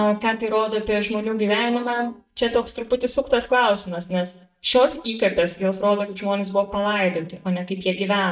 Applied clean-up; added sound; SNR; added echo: neural mask model DeepFilterNet 3.